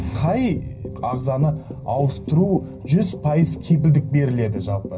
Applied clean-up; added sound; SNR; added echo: none; none; none; reverberation time 0.4 s.